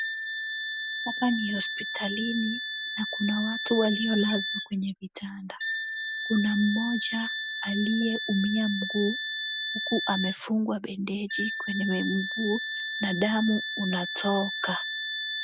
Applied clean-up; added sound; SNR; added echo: none; Wind instrument, woodwind instrument; 4 dB; none.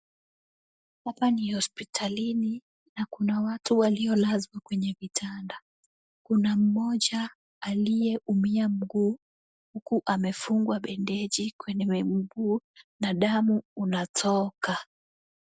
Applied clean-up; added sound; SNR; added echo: none; none; none; none.